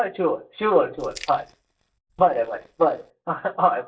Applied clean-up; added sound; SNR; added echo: neural mask model DeepFilterNet 3.